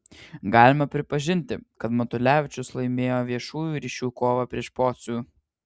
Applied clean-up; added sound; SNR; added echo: none; none; none; none.